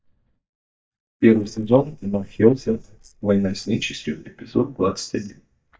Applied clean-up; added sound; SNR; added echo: neural mask model DeepFilterNet 3.